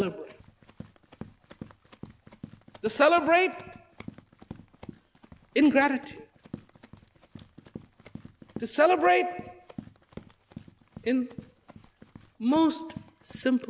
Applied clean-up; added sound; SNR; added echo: none; Run; 18 dB; none.